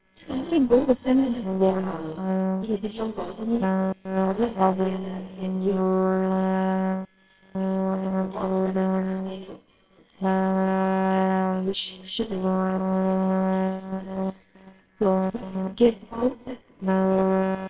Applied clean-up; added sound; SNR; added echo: neural separator model SepFormer WHAMR!.